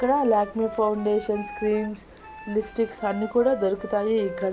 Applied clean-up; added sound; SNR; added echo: none; Wind instrument, woodwind instrument; 14 dB; none.